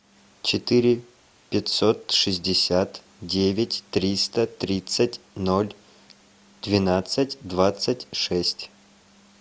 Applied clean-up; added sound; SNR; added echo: none; none; none; none.